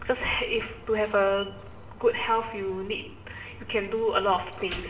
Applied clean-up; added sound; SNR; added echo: none; Slam; 15 dB; reverberation time 0.9 s.